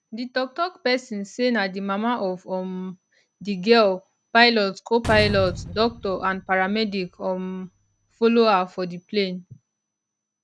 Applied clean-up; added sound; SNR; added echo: none; Slam; 12 dB; none.